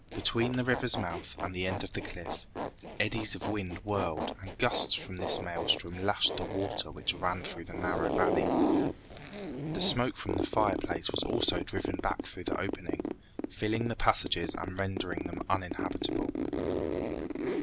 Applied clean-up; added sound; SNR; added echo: none; Zipper (clothing); 3 dB; none.